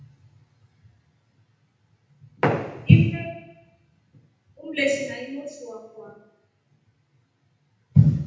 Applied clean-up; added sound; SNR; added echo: none; none; none; reverberation time 0.8 s.